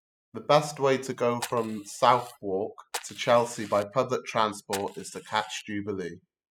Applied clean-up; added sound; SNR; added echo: classical method spectral subtraction.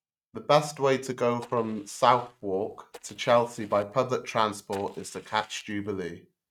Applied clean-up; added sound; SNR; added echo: neural mask model RNNoise.